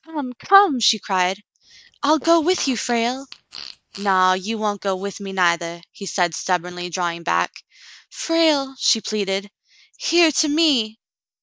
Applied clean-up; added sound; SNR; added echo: neural mask model DeepFilterNet 3.